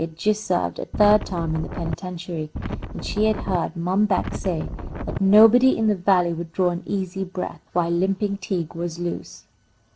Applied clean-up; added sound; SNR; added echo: none; Wind; 6 dB; none.